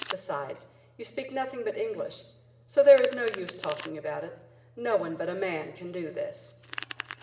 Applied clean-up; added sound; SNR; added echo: none; Domestic sounds, home sounds; 14 dB; reverberation time 1.1 s.